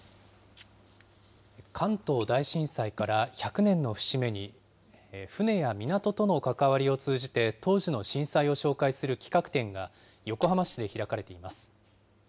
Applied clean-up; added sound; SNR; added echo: none; Snare drum + Splash, splatter; 20 dB; none.